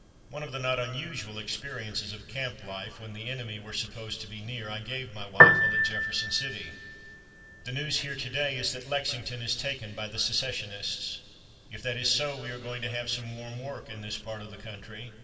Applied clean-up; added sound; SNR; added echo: none; Piano; -2 dB; reverberation time 1.9 s.